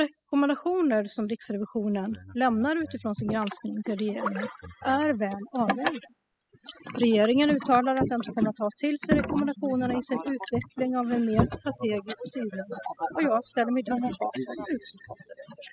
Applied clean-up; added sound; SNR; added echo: classical method spectral subtraction.